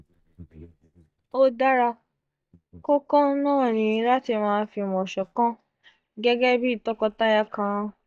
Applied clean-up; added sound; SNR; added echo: neural mask model DeepFilterNet 3.